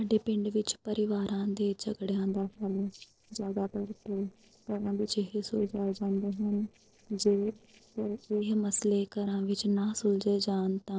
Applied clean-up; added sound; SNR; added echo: neural separator model SepFormer DNS4.